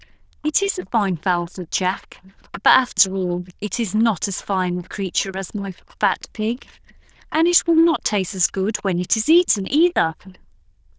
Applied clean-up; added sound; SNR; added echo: neural diffusion model UNIVERSE++.